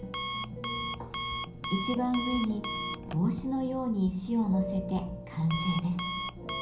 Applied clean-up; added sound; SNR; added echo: none; Alarm; 6 dB; reverberation time 0.6 s.